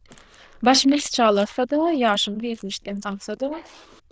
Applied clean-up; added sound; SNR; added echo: neural diffusion model UNIVERSE++.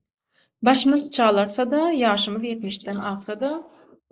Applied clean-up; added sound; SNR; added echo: neural mask model Resemble Enhance denoiser.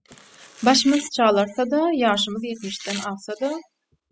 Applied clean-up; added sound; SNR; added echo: classical method spectral subtraction.